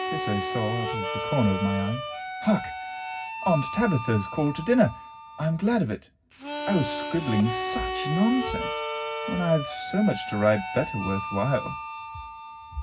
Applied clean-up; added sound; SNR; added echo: none; Harmonica; 6 dB; reverberation time 0.4 s.